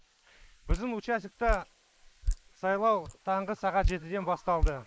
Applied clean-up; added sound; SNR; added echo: neural mask model Resemble Enhance denoiser.